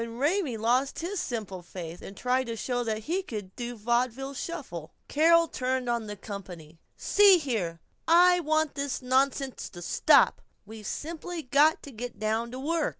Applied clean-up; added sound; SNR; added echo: none; none; none; none.